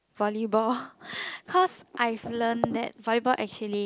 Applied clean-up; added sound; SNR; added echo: none; none; none; none.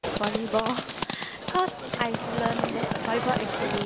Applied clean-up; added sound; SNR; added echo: none; Livestock, farm animals, working animals; 0 dB; none.